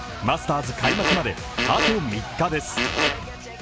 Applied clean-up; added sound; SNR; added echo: none; Fart; -1 dB; none.